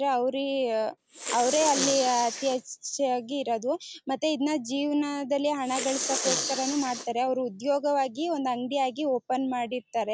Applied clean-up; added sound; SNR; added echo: none; Respiratory sounds; 7 dB; none.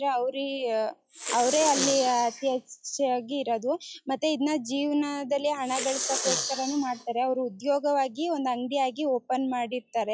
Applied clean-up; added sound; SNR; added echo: classical method log-MMSE.